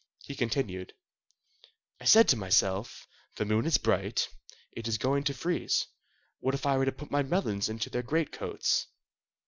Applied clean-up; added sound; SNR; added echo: none; none; none; none.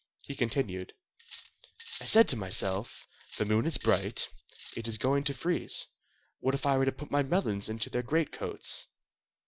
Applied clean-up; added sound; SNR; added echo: none; Cutlery, silverware; 13 dB; none.